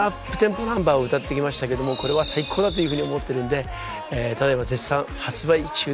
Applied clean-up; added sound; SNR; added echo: none; Fireworks; 10 dB; none.